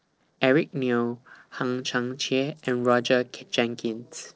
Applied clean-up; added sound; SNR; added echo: neural separator model SepFormer DNS4.